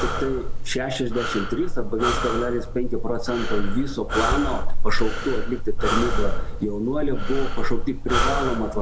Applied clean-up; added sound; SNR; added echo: none; Breathing; -5 dB; none.